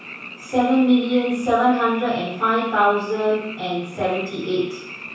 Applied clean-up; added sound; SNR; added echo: none; Frog; 16 dB; reverberation time 0.7 s.